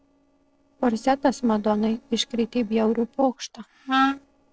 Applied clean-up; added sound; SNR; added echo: neural separator model SepFormer DNS4.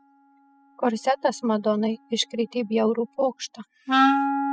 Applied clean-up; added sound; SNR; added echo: classical method spectral subtraction.